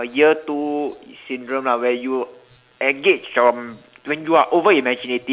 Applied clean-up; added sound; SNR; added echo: none; none; none; none.